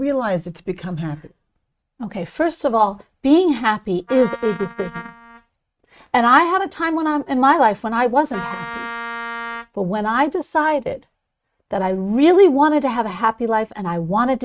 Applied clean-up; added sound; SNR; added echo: neural mask model RNNoise.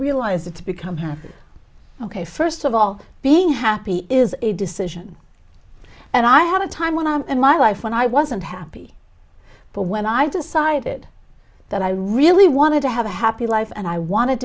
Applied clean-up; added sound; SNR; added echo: none; none; none; none.